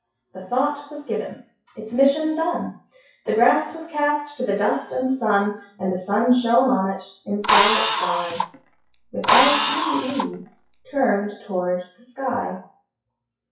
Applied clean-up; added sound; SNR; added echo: classical method WPE with log-MMSE.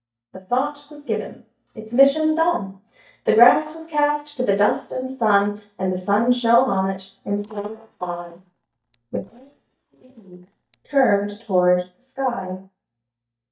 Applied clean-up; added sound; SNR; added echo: neural mask model DeepFilterNet 3.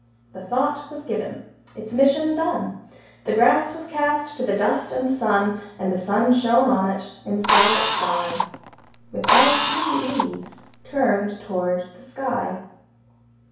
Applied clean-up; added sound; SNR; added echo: none; Drill; -1 dB; reverberation time 0.6 s.